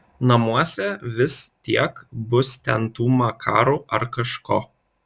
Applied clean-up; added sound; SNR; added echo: none; none; none; none.